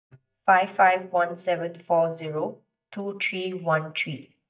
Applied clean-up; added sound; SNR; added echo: neural mask model DeepFilterNet 3.